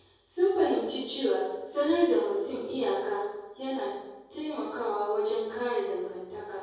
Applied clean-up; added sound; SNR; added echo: none; none; none; reverberation time 1.3 s.